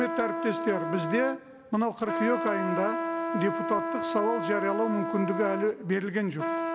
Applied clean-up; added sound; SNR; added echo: none; Trumpet; 3 dB; none.